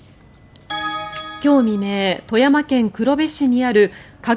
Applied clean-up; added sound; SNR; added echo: none; none; none; none.